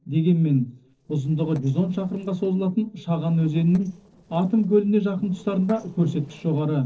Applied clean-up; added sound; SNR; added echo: neural separator model SepFormer DNS4.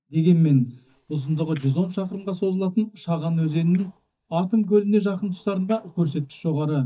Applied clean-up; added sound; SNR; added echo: neural mask model DeepFilterNet 3.